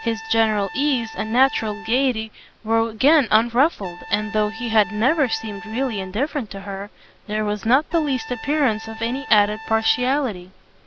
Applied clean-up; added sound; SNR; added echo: none; Trumpet; 16 dB; none.